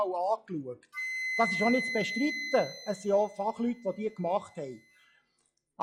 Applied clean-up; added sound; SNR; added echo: classical method log-MMSE.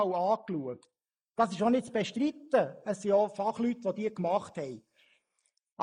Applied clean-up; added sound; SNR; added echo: neural mask model Resemble Enhance denoiser.